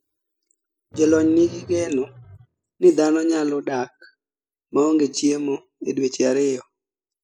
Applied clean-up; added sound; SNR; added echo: classical method spectral subtraction.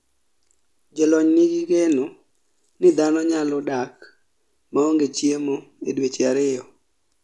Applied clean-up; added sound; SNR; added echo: none; none; none; none.